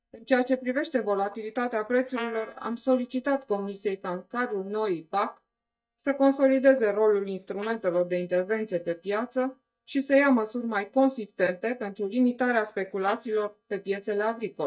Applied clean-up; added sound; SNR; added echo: neural mask model DeepFilterNet 3.